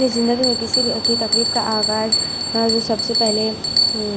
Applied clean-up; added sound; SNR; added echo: none; Bell; 0 dB; none.